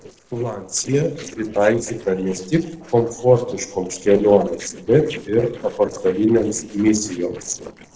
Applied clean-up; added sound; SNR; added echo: neural separator model SepFormer DNS4.